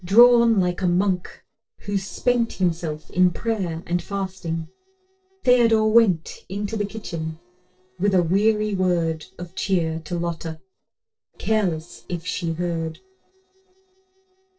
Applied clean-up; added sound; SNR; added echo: neural separator model SepFormer DNS4.